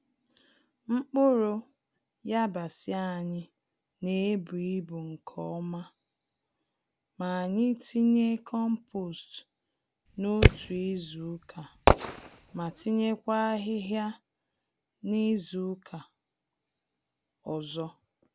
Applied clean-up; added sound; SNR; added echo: none; Fireworks; -4 dB; none.